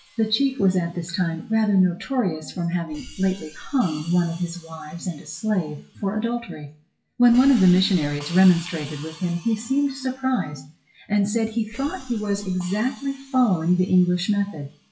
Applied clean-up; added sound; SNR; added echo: classical method WPE with log-MMSE.